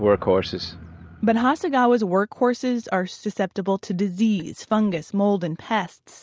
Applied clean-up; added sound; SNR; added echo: none; none; none; none.